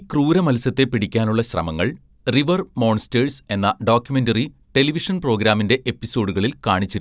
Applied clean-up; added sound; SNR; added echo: none; none; none; none.